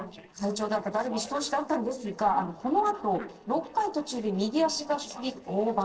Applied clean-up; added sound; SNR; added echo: neural separator model SepFormer DNS4.